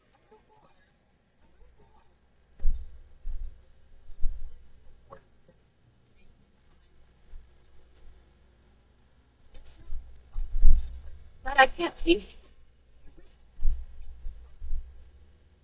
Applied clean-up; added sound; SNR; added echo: neural mask model DeepFilterNet 3.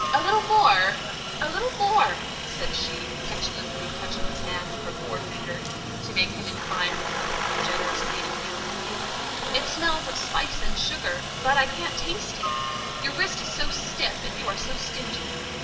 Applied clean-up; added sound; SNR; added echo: none; Aircraft; 3 dB; reverberation time 0.8 s.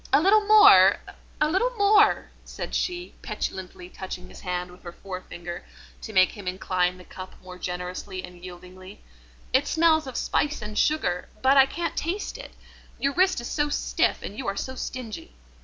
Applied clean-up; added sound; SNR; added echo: none; none; none; none.